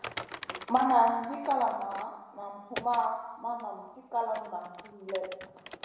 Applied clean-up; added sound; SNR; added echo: none; Typing; 14 dB; reverberation time 1.0 s.